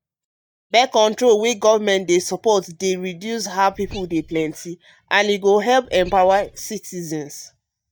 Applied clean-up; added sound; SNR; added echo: neural mask model DeepFilterNet 3.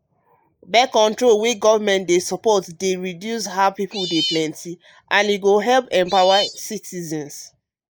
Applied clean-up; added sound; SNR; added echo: neural mask model Resemble Enhance denoiser.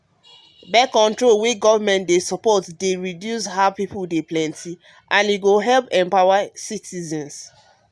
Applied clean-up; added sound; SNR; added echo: none; none; none; none.